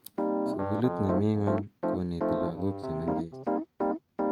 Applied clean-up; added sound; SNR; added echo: neural mask model RNNoise.